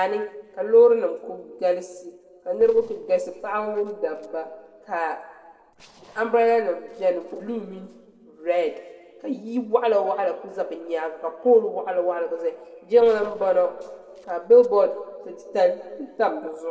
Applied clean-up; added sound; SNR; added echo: neural separator model SepFormer DNS4.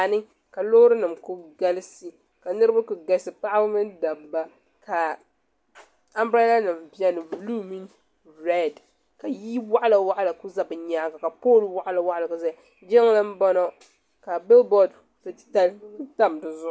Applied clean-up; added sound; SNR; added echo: none; none; none; none.